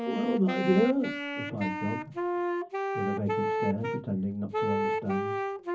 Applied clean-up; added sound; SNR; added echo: none; Wind instrument, woodwind instrument; 1 dB; reverberation time 0.3 s.